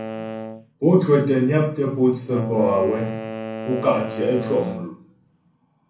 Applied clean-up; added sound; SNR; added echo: none; Wind instrument, woodwind instrument; 11 dB; reverberation time 0.6 s.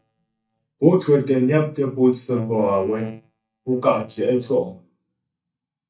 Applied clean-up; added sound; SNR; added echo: neural mask model DeepFilterNet 3.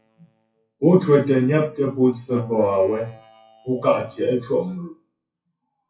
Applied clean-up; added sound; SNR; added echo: classical method WPE with log-MMSE.